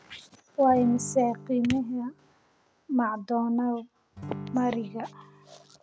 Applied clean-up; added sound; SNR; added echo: none; Acoustic guitar / Strum; 14 dB; none.